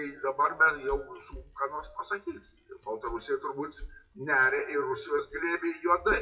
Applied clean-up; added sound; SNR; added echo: classical method WPE with log-MMSE.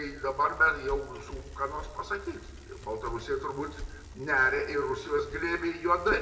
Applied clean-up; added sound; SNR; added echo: none; Bicycle; 13 dB; reverberation time 0.6 s.